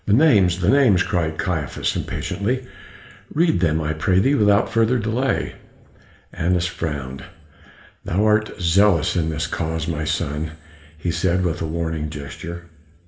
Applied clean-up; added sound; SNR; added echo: none; none; none; reverberation time 1.3 s.